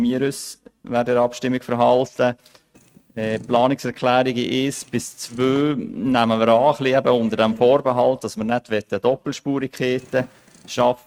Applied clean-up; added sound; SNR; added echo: neural mask model RNNoise.